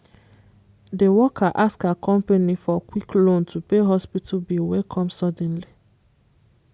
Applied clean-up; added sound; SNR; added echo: none; none; none; none.